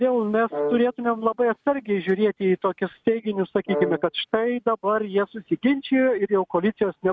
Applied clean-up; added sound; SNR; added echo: neural mask model RNNoise.